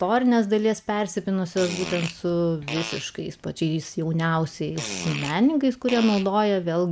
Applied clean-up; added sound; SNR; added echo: none; Fart; 12 dB; none.